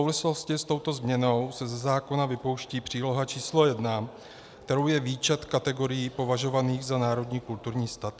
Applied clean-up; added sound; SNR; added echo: none; none; none; none.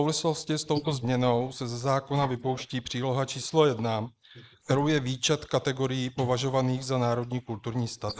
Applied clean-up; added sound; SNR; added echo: neural mask model Resemble Enhance denoiser.